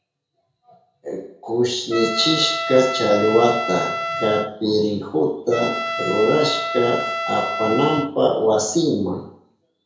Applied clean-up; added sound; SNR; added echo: none; Trumpet; 5 dB; reverberation time 0.5 s.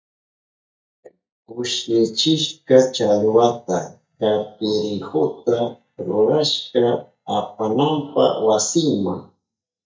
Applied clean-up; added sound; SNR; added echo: neural mask model DeepFilterNet 3.